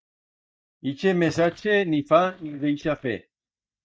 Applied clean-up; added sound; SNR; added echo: neural mask model DeepFilterNet 3.